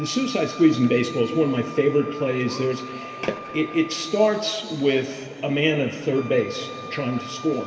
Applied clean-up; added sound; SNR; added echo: none; Wind instrument, woodwind instrument; 16 dB; reverberation time 2.4 s.